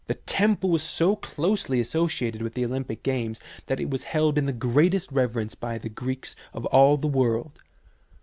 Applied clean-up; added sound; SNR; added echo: none; none; none; none.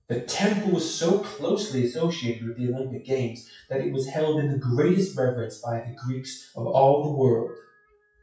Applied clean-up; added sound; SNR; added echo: classical method WPE with log-MMSE.